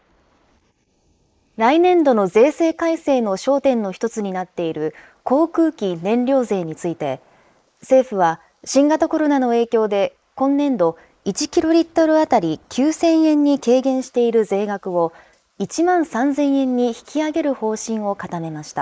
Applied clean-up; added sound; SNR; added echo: neural mask model Resemble Enhance denoiser.